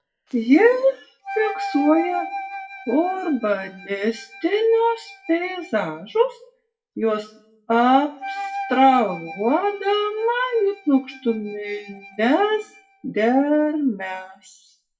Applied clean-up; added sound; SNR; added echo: classical method WPE with log-MMSE.